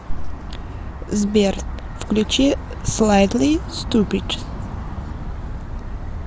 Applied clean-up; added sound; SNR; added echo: none; none; none; none.